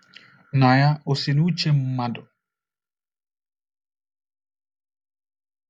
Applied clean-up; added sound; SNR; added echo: none; none; none; none.